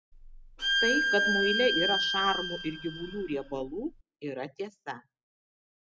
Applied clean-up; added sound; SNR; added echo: none; Bowed string instrument; -3 dB; none.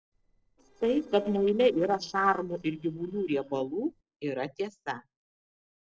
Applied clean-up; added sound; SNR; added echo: neural separator model SepFormer DNS4.